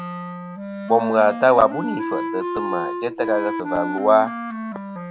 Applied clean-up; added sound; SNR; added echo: none; Wind instrument, woodwind instrument; 6 dB; none.